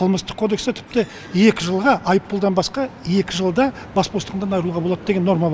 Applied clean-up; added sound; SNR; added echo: none; none; none; none.